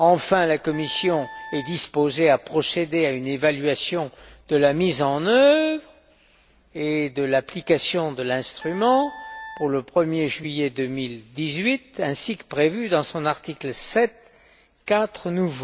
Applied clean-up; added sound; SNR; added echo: none; Wind instrument, woodwind instrument; 17 dB; none.